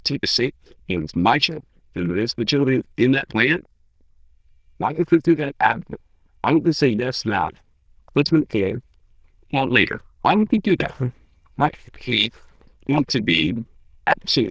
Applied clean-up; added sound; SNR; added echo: neural diffusion model UNIVERSE++.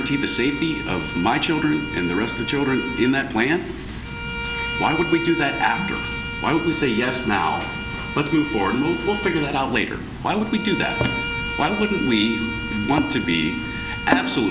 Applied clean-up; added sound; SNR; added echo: none; Bowed string instrument; 8 dB; none.